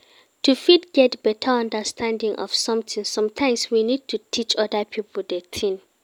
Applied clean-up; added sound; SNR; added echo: none; none; none; none.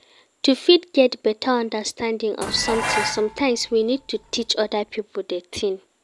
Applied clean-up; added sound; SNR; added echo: none; Dishes, pots, and pans; 8 dB; none.